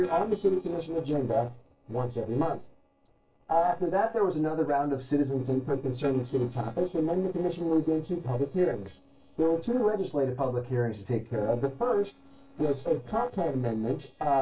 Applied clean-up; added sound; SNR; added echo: neural separator model SepFormer DNS4.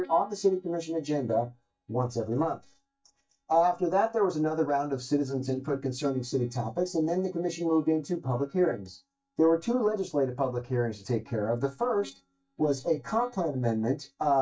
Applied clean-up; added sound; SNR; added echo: neural mask model DeepFilterNet 3.